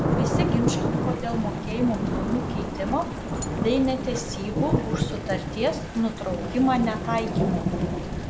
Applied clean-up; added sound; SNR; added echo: none; Thunder / Rain; -1 dB; none.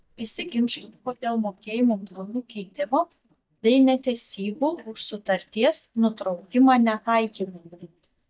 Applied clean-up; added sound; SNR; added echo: neural mask model DeepFilterNet 3.